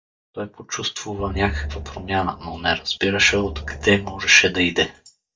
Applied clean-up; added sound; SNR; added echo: neural mask model DeepFilterNet 3.